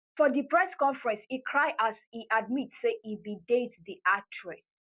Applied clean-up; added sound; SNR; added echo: none; none; none; none.